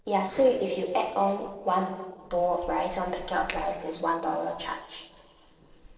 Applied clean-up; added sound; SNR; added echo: neural separator model SepFormer DNS4.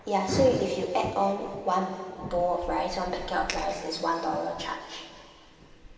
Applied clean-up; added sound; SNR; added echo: none; Thunder / Rain; 10 dB; reverberation time 2.4 s.